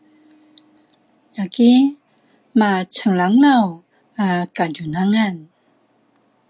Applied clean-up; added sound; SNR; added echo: none; none; none; none.